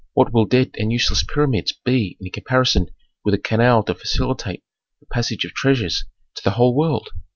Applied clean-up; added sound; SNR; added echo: none; none; none; none.